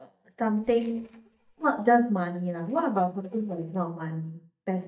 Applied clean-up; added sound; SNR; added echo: neural mask model DeepFilterNet 3.